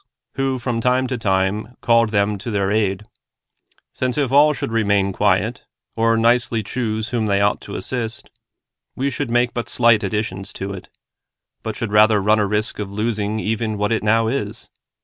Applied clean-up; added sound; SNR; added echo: none; none; none; none.